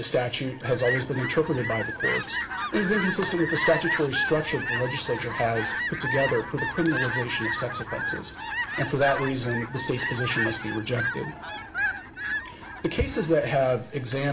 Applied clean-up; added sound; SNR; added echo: none; Fowl; 4 dB; reverberation time 0.5 s.